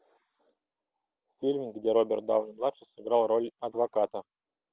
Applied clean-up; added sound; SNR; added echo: none; none; none; none.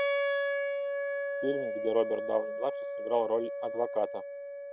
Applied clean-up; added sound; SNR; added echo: none; Wind instrument, woodwind instrument; 0 dB; none.